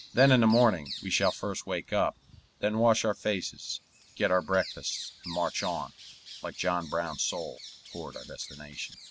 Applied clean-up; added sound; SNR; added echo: none; Bird vocalization, bird call, bird song; 16 dB; none.